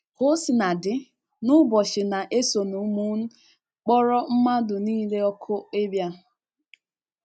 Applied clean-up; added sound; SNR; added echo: none; none; none; none.